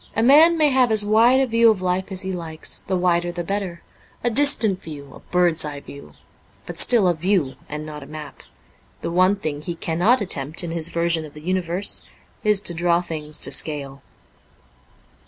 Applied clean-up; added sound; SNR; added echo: none; none; none; none.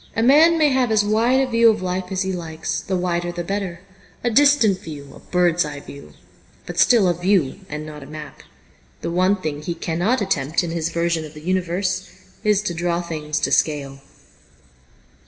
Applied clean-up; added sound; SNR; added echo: none; none; none; reverberation time 1.2 s.